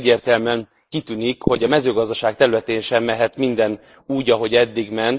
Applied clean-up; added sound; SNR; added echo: neural mask model Resemble Enhance denoiser.